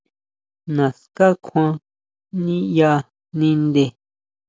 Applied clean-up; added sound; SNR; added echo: none; none; none; none.